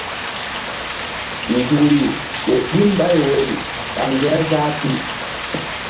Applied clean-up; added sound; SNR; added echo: none; Rain; 5 dB; reverberation time 0.4 s.